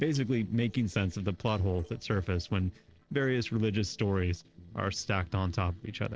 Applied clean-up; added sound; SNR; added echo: neural separator model SepFormer DNS4.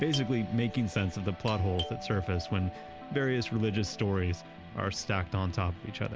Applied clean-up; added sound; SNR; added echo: none; Doorbell; 14 dB; none.